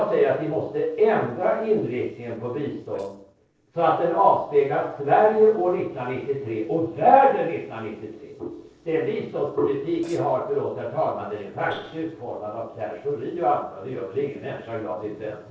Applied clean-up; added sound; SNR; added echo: neural separator model SepFormer DNS4.